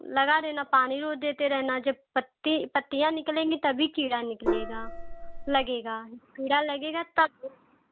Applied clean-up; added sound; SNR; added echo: none; Gong; 3 dB; none.